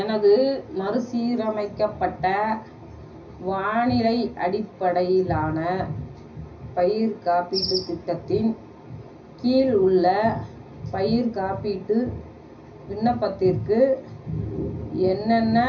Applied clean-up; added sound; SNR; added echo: none; none; none; reverberation time 0.4 s.